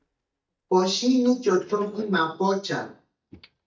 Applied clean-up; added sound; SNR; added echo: neural mask model DeepFilterNet 3.